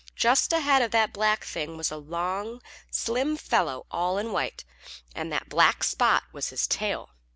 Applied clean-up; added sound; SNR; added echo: none; none; none; none.